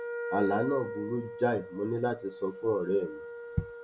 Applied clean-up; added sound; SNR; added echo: none; Wind instrument, woodwind instrument; 8 dB; none.